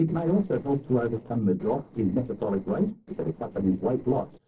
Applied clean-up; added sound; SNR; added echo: neural separator model SepFormer DNS4.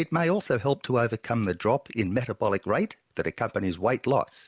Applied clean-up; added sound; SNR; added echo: none; none; none; none.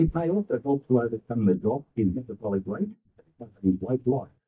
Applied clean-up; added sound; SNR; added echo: neural mask model DeepFilterNet 3.